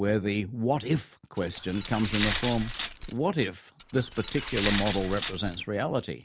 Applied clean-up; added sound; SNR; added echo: none; Glass; 5 dB; none.